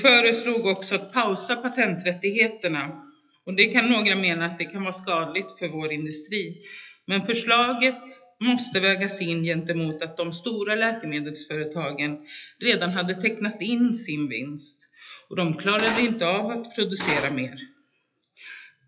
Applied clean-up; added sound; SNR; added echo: classical method WPE with log-MMSE.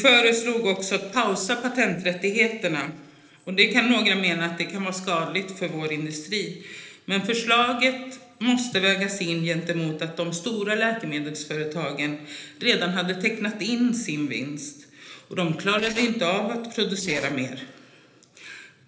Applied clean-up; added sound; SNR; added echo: neural separator model SepFormer DNS4.